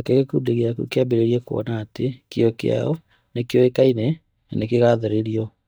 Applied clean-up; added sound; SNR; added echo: neural mask model DeepFilterNet 3.